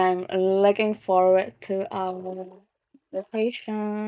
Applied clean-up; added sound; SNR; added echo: neural mask model DeepFilterNet 3.